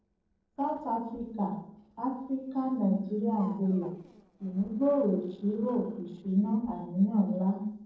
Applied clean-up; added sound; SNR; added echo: neural separator model SepFormer DNS4.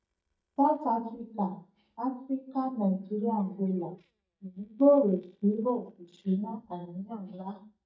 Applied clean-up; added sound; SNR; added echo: neural mask model DeepFilterNet 3.